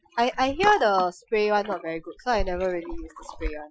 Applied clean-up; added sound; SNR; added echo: classical method Wiener filter.